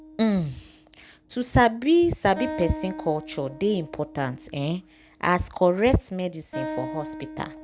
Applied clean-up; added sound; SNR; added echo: none; Acoustic guitar; 13 dB; none.